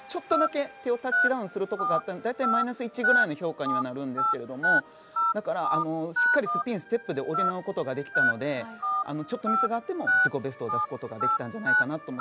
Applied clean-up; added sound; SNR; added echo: none; Telephone; -3 dB; none.